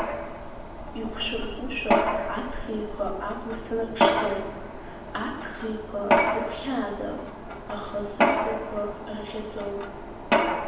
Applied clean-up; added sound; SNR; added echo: none; Mechanisms; -5 dB; reverberation time 0.9 s.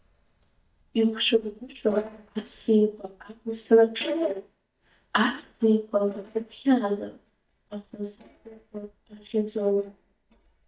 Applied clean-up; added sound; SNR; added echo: neural mask model DeepFilterNet 3.